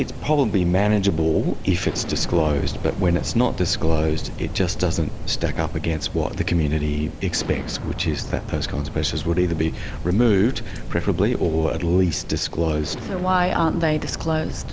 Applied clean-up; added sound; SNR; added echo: none; Explosion + Rain; 6 dB; none.